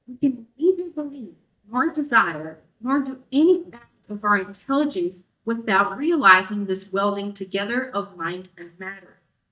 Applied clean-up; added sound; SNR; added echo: neural mask model DeepFilterNet 3.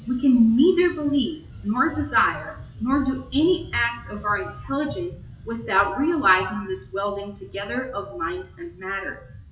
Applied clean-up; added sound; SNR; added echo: classical method WPE with log-MMSE.